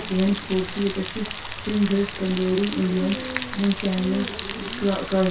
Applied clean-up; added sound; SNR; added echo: none; Rain; 10 dB; reverberation time 0.3 s.